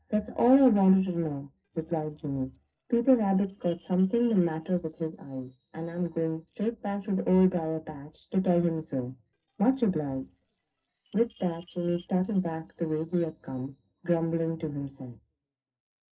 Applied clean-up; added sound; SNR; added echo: neural separator model SepFormer DNS4.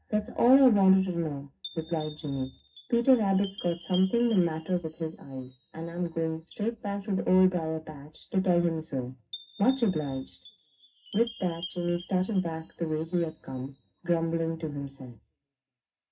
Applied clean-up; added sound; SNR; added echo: none; Chime; 17 dB; reverberation time 0.4 s.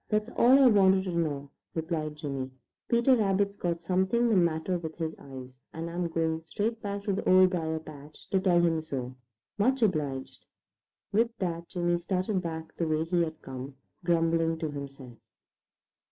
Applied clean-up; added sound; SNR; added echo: none; none; none; none.